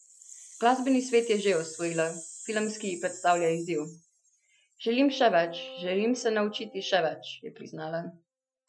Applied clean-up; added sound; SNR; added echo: classical method Wiener filter.